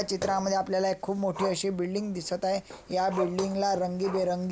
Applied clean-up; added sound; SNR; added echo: none; Walk, footsteps + Growling; 12 dB; none.